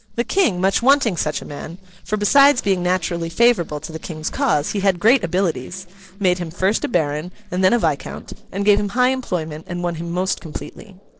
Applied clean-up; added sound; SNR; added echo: neural separator model SepFormer DNS4.